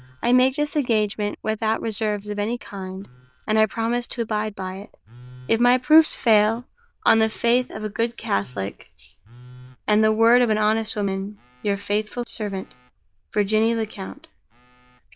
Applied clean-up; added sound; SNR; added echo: neural diffusion model UNIVERSE++.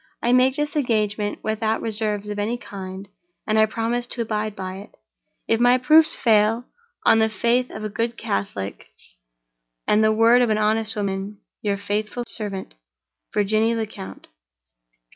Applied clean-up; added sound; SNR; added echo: none; none; none; none.